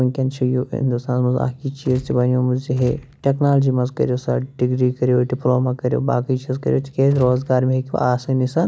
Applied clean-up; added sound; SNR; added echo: none; Gunshot, gunfire; 19 dB; none.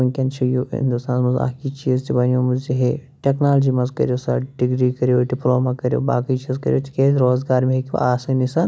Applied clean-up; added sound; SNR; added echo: none; none; none; none.